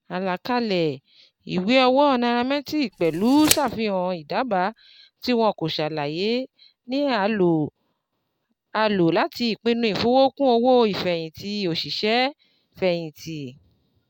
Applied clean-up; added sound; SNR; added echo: none; Tick; 9 dB; none.